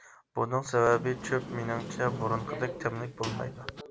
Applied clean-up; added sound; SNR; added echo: none; Sliding door; 9 dB; none.